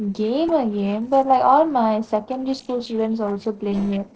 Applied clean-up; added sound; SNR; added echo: neural separator model SepFormer DNS4.